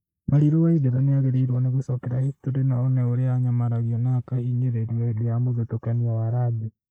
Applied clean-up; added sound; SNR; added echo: neural mask model Resemble Enhance denoiser.